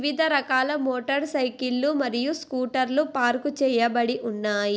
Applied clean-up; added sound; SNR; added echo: none; none; none; none.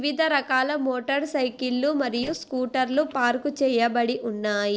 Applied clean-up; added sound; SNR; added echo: neural separator model SepFormer DNS4.